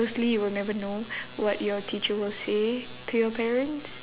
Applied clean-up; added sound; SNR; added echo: none; none; none; none.